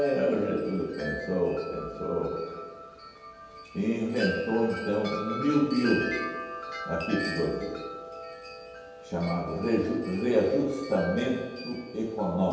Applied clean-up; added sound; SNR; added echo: none; Wind chime; 10 dB; reverberation time 1.2 s.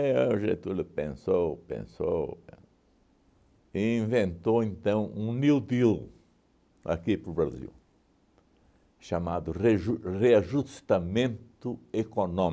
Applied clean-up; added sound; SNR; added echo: none; none; none; none.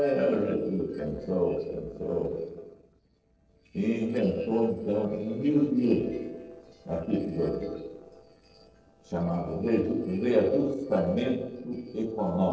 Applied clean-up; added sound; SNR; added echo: neural separator model SepFormer DNS4.